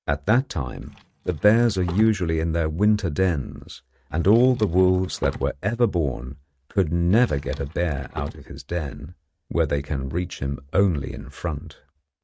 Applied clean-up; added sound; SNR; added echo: neural mask model RNNoise.